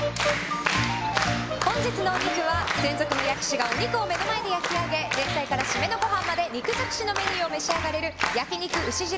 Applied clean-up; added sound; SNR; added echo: none; Bird; 14 dB; none.